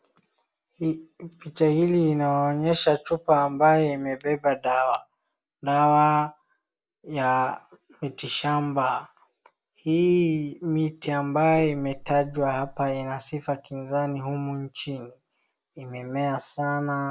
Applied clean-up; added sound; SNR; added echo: neural mask model Resemble Enhance denoiser.